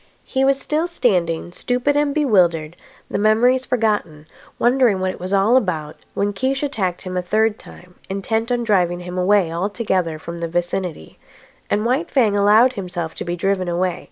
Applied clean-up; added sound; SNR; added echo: none; none; none; none.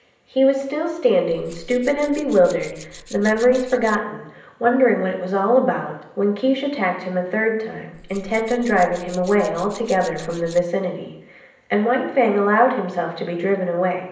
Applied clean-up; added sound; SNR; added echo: none; Tools; 19 dB; reverberation time 0.8 s.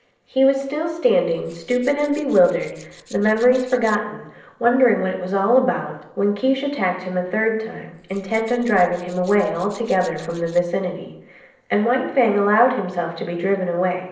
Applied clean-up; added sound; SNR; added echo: neural separator model SepFormer DNS4.